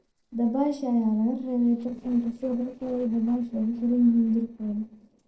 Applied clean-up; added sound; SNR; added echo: neural separator model SepFormer DNS4.